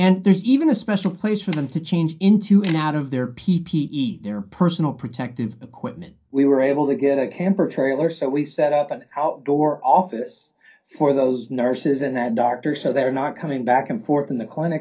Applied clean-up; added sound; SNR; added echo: none; Camera; 19 dB; reverberation time 0.3 s.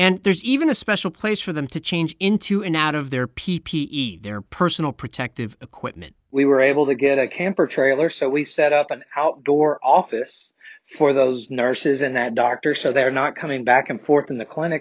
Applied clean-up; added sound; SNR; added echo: none; none; none; none.